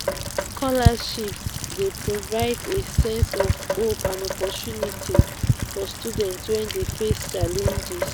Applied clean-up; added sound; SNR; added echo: none; Rain; -3 dB; none.